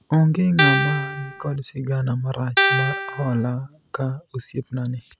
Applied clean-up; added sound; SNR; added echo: none; Guitar; -1 dB; none.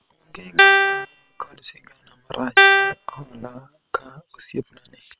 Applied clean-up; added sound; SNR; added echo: neural separator model SepFormer WHAM!.